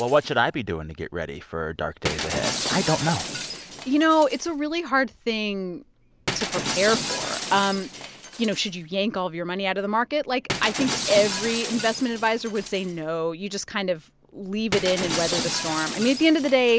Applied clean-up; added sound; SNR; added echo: none; Shatter; 8 dB; none.